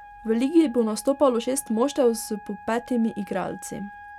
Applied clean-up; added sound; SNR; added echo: none; Wind instrument, woodwind instrument; 19 dB; none.